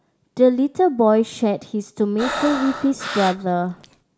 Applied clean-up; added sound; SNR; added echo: none; Breathing; 9 dB; none.